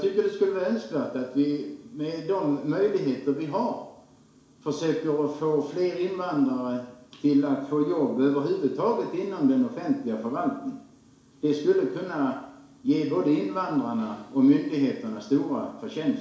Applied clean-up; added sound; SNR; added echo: none; none; none; reverberation time 0.7 s.